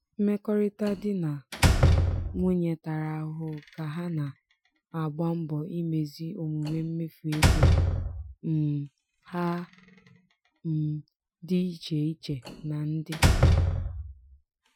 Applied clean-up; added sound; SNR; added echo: classical method Wiener filter.